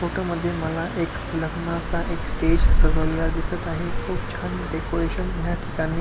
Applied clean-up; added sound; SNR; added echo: none; Car passing by; -4 dB; none.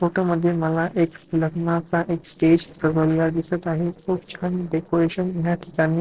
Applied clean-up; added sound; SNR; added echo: neural separator model SepFormer DNS4.